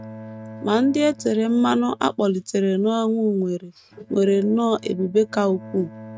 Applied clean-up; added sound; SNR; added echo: neural mask model RNNoise.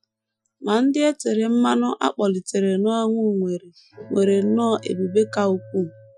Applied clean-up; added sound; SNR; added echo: classical method Wiener filter.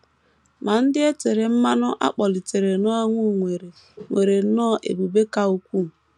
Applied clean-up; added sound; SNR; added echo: none; none; none; none.